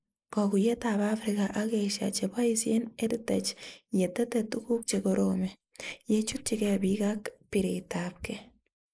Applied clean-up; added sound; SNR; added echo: neural mask model Resemble Enhance denoiser.